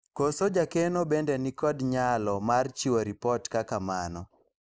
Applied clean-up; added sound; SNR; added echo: neural mask model Resemble Enhance denoiser.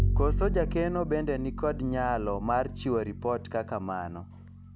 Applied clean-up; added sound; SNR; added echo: none; Bowed string instrument; 2 dB; none.